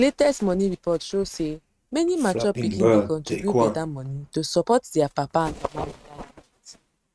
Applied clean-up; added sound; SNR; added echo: neural mask model RNNoise.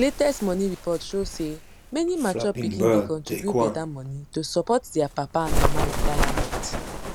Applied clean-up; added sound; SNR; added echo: none; Bird; -1 dB; none.